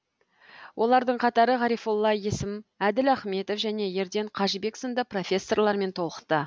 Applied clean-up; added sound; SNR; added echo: none; none; none; none.